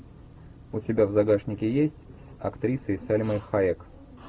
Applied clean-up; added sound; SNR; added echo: none; none; none; none.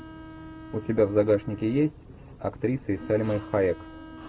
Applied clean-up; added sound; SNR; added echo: none; Bowed string instrument; 18 dB; none.